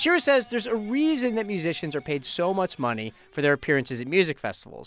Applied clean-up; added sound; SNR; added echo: none; none; none; none.